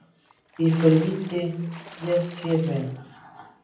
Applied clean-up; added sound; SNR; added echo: none; Splash, splatter; 18 dB; reverberation time 0.6 s.